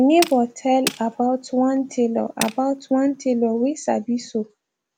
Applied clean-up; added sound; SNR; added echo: none; Tools; 14 dB; none.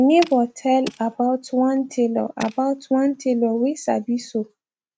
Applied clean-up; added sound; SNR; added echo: neural mask model RNNoise.